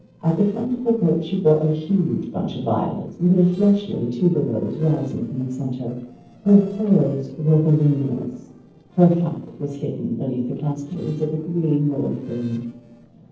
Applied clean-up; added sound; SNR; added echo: neural separator model SepFormer DNS4.